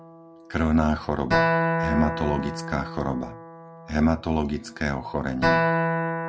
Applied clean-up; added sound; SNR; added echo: none; Acoustic guitar; 1 dB; none.